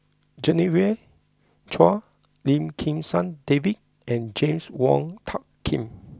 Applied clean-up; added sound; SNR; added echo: none; none; none; none.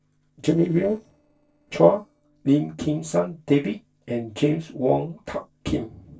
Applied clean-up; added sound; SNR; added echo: neural separator model SepFormer DNS4.